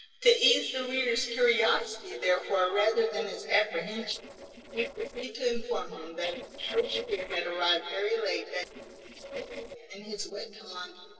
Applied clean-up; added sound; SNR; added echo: neural separator model SepFormer DNS4.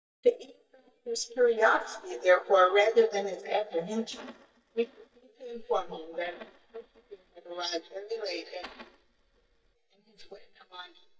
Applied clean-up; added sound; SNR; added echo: neural mask model DeepFilterNet 3.